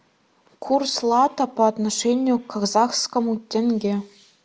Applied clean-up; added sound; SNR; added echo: none; none; none; none.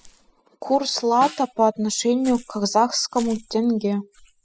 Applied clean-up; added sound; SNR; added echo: classical method spectral subtraction.